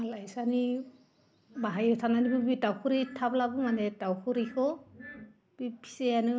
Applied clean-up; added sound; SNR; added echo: none; Glass; 19 dB; none.